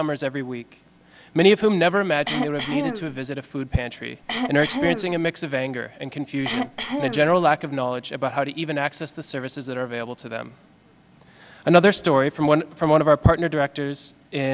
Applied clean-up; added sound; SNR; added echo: none; Cough; 6 dB; none.